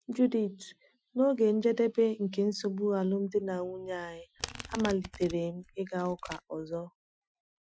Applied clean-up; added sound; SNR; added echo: classical method Wiener filter.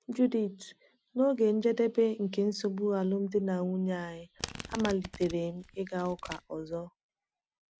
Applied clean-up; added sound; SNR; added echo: none; Domestic sounds, home sounds; 13 dB; none.